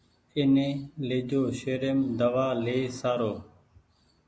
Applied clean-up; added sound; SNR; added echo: none; none; none; none.